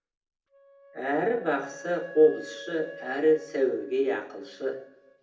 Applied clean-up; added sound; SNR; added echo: none; Wind instrument, woodwind instrument; 19 dB; reverberation time 0.6 s.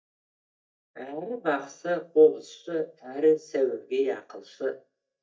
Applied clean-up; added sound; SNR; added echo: neural mask model DeepFilterNet 3.